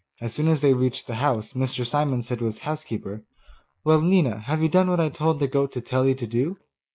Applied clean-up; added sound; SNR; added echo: neural mask model Resemble Enhance denoiser.